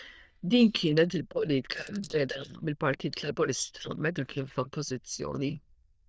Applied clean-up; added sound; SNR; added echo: neural diffusion model UNIVERSE++.